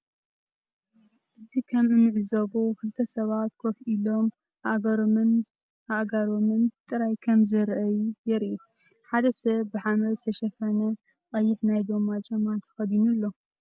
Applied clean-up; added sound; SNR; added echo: none; none; none; none.